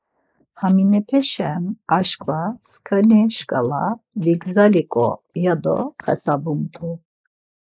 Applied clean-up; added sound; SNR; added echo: neural mask model Resemble Enhance denoiser.